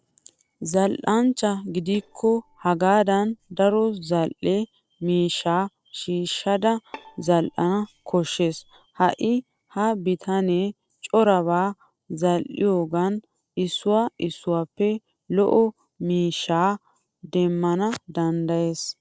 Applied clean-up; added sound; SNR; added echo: neural separator model SepFormer DNS4.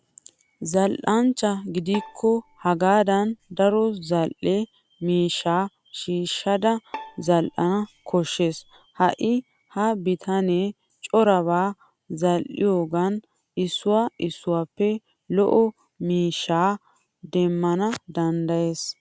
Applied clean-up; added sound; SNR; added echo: none; Bowed string instrument; 20 dB; none.